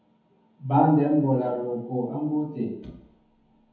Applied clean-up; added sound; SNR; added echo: none; none; none; reverberation time 1.1 s.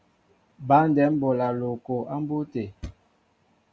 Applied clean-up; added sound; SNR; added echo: none; none; none; none.